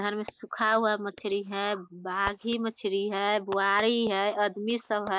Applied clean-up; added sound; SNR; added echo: neural mask model Resemble Enhance denoiser.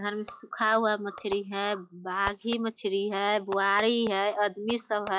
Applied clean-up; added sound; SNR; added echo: classical method log-MMSE.